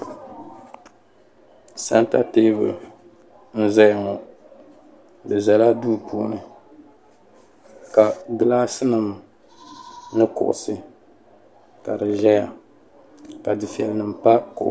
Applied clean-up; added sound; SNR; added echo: none; none; none; none.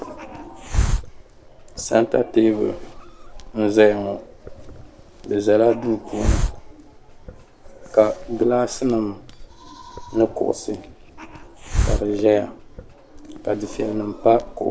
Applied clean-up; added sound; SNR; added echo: none; Hiss; 7 dB; none.